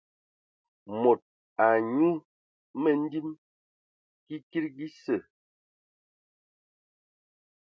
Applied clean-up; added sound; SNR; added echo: none; none; none; none.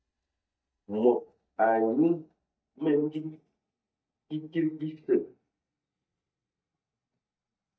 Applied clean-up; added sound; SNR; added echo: neural mask model DeepFilterNet 3.